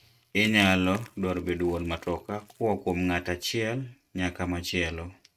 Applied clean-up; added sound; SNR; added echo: neural mask model RNNoise.